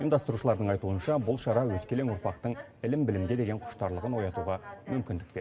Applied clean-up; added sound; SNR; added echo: none; none; none; reverberation time 1.9 s.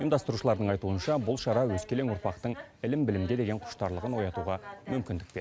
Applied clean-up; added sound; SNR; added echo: none; none; none; none.